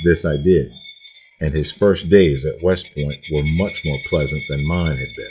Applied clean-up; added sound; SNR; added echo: classical method log-MMSE.